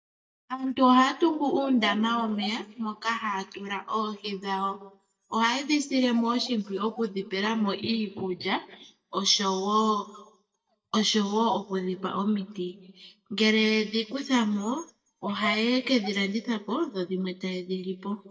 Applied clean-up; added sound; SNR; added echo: neural mask model DeepFilterNet 3.